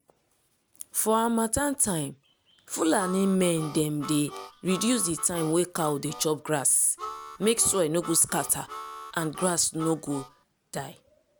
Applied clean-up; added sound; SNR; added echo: none; Harmonica; 14 dB; none.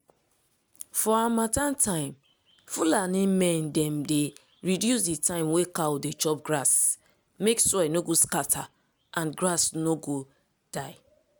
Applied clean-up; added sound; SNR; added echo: none; none; none; none.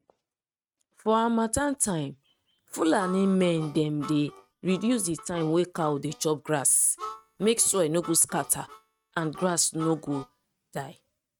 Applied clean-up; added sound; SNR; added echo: neural mask model RNNoise.